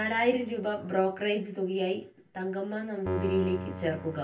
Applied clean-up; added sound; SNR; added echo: none; Keyboard (musical); 11 dB; reverberation time 0.2 s.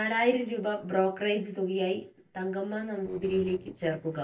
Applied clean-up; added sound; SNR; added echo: neural separator model SepFormer DNS4.